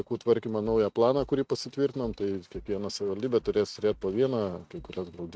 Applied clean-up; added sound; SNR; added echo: neural mask model RNNoise.